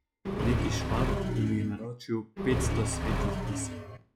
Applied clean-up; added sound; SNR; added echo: classical method log-MMSE.